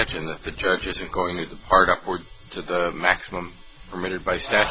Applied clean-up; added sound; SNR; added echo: none; none; none; none.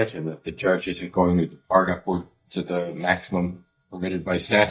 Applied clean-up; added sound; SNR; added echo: neural mask model DeepFilterNet 3.